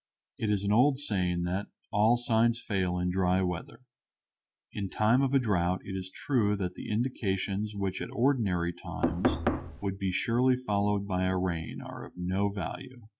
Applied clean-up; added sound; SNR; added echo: none; Knock; 0 dB; none.